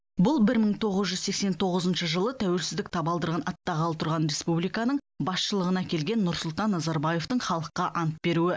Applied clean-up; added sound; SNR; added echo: none; none; none; none.